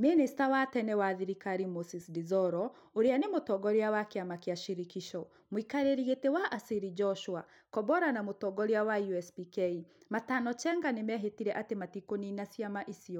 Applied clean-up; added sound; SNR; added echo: none; none; none; none.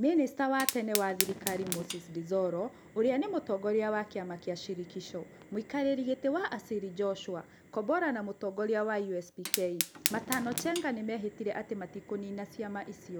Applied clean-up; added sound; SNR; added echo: none; Fire; 9 dB; none.